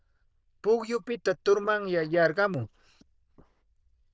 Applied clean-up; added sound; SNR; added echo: neural diffusion model UNIVERSE++.